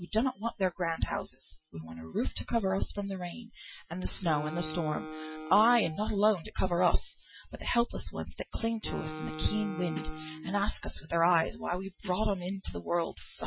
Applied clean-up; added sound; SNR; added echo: classical method Wiener filter.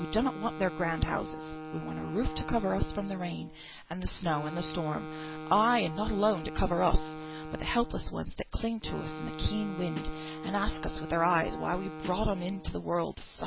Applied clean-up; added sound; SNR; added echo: none; Snare drum + Wind instrument, woodwind instrument; 10 dB; none.